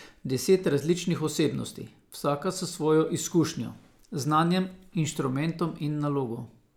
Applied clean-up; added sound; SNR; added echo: none; none; none; none.